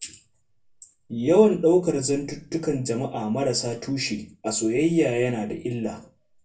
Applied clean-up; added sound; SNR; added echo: none; none; none; reverberation time 0.2 s.